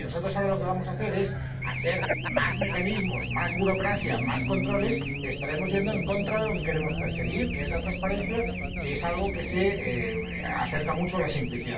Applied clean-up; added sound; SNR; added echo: none; Race car, auto racing / Alarm; 2 dB; reverberation time 0.3 s.